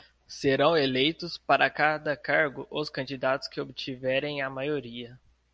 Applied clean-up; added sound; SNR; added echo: none; none; none; none.